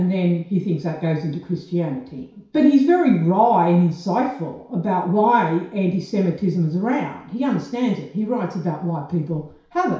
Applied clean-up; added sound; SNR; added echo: none; none; none; reverberation time 0.6 s.